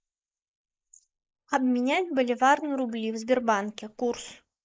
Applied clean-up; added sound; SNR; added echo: neural mask model Resemble Enhance denoiser.